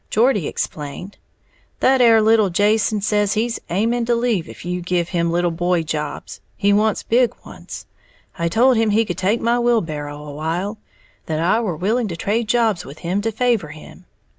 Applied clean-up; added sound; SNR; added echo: none; none; none; none.